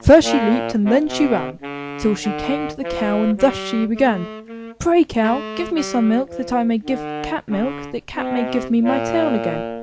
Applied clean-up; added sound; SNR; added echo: none; Wind instrument, woodwind instrument; 8 dB; none.